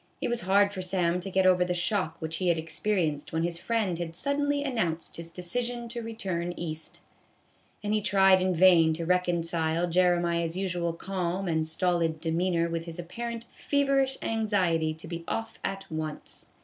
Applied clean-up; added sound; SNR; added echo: none; none; none; none.